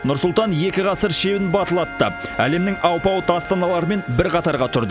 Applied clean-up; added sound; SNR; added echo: none; Wind instrument, woodwind instrument; 15 dB; none.